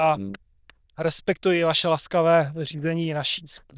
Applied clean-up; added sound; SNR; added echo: neural diffusion model UNIVERSE++.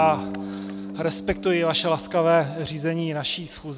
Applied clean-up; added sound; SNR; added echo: none; Bass guitar; 12 dB; none.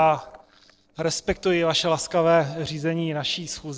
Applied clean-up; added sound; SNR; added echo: neural separator model SepFormer DNS4.